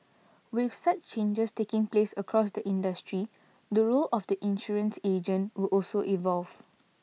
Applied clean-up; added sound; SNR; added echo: none; none; none; none.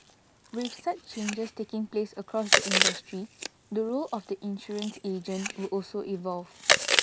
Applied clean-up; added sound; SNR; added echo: none; Chewing, mastication; -3 dB; none.